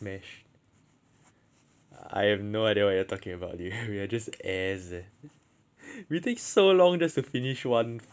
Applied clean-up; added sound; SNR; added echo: none; none; none; none.